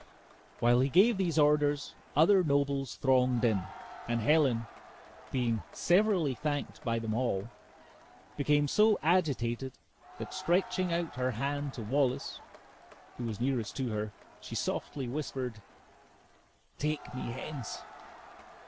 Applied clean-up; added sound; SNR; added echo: none; Crowd; 20 dB; none.